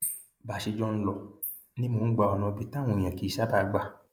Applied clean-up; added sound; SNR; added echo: neural mask model Resemble Enhance denoiser.